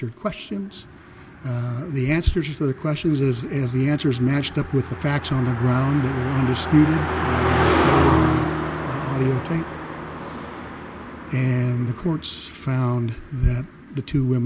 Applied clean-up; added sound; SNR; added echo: none; Car passing by; 4 dB; none.